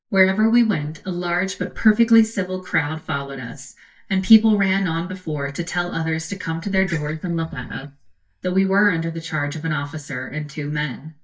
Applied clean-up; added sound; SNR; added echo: neural mask model DeepFilterNet 3.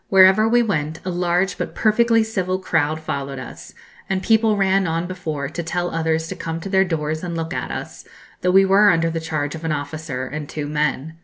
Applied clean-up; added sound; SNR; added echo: none; none; none; none.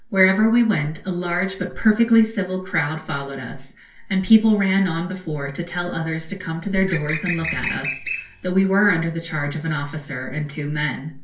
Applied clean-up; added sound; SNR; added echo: neural separator model SepFormer DNS4.